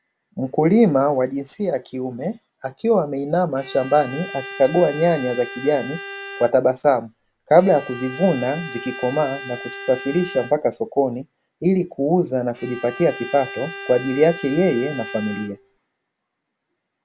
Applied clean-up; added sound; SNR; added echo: none; Bowed string instrument; 14 dB; none.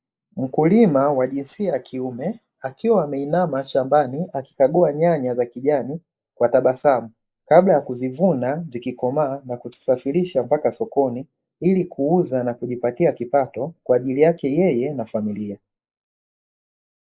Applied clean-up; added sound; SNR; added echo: neural mask model Resemble Enhance denoiser.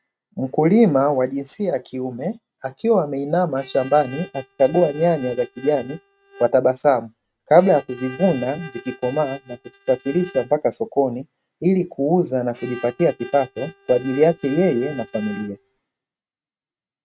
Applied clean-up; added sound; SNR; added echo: neural mask model RNNoise.